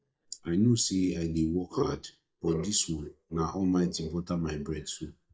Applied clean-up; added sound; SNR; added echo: neural mask model DeepFilterNet 3.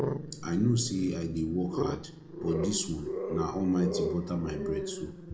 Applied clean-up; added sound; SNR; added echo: none; Growling; 4 dB; reverberation time 0.3 s.